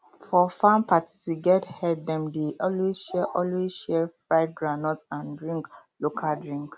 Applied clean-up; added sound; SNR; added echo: none; none; none; none.